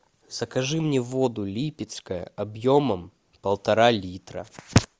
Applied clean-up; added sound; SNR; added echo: none; none; none; none.